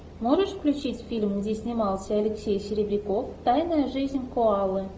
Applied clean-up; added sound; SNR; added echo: none; none; none; none.